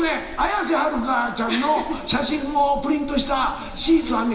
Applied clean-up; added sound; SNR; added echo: none; Liquid; 16 dB; reverberation time 2.0 s.